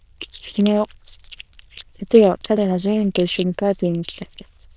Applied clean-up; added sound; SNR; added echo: neural diffusion model UNIVERSE++.